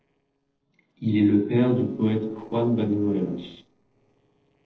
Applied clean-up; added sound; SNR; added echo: neural separator model SepFormer DNS4.